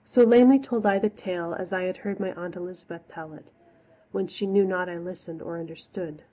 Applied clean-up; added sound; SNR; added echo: none; none; none; none.